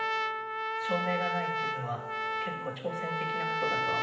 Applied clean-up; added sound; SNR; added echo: none; Trumpet; -5 dB; reverberation time 0.8 s.